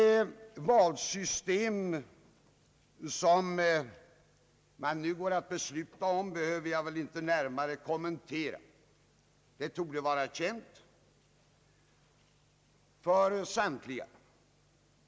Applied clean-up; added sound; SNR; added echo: none; none; none; none.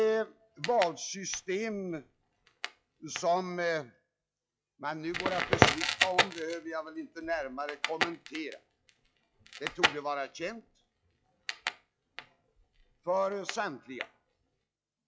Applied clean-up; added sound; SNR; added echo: classical method log-MMSE.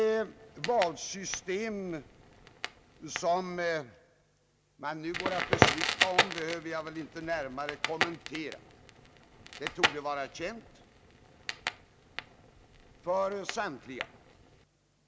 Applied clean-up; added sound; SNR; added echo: none; Crackle; 0 dB; none.